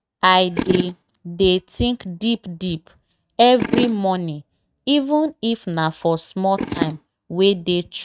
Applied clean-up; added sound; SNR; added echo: neural mask model RNNoise.